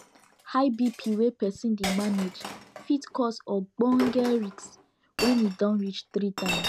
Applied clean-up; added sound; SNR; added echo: none; Chink, clink; 10 dB; none.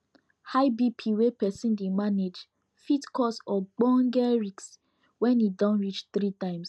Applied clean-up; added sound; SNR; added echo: none; none; none; none.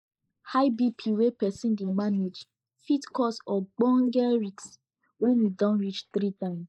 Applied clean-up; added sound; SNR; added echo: neural mask model Resemble Enhance denoiser.